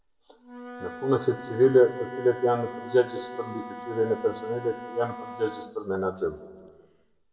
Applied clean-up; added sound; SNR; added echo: none; Wind instrument, woodwind instrument; 14 dB; reverberation time 1.3 s.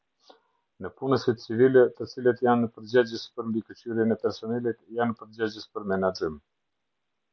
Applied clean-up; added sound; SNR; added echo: none; none; none; none.